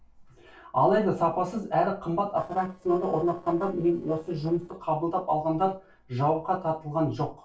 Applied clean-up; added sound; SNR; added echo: neural separator model SepFormer DNS4.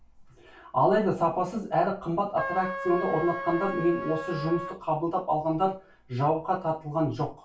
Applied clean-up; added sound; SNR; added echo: none; Trumpet; 8 dB; reverberation time 0.2 s.